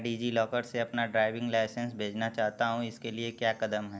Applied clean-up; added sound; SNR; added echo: none; none; none; none.